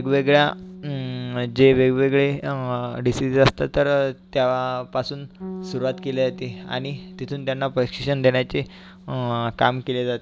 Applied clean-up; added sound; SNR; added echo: none; Bass guitar; 19 dB; none.